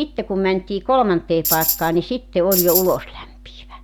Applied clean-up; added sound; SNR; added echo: none; Tambourine; 2 dB; none.